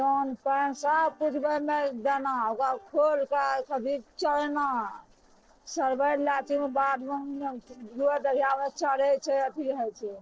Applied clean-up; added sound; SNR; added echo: neural separator model SepFormer DNS4.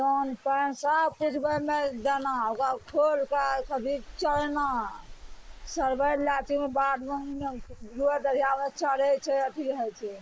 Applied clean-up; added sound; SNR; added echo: neural mask model Resemble Enhance denoiser.